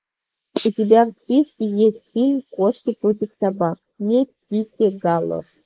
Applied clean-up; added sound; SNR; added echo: neural mask model Resemble Enhance denoiser.